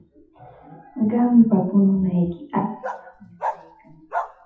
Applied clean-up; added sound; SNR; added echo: classical method WPE with log-MMSE.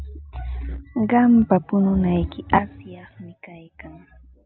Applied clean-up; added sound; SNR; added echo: none; none; none; none.